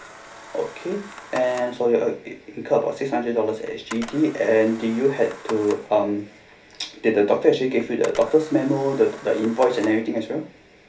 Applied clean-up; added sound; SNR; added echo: none; Camera; 19 dB; reverberation time 0.3 s.